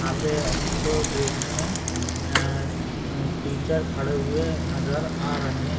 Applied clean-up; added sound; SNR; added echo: none; Bicycle; -3 dB; reverberation time 0.5 s.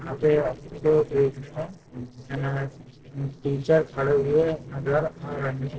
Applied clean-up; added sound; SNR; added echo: neural separator model SepFormer DNS4.